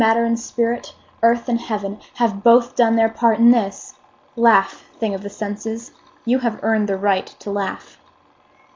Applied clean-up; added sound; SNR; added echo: none; none; none; none.